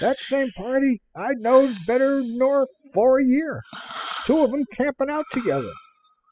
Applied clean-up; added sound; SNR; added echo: classical method spectral subtraction.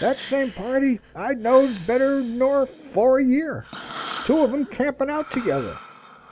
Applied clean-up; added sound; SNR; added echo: none; Breathing; 17 dB; none.